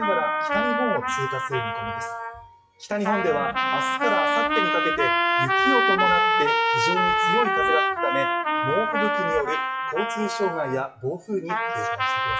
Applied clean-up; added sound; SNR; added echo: classical method WPE with log-MMSE.